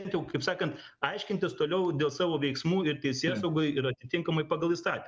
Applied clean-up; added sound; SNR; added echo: none; none; none; none.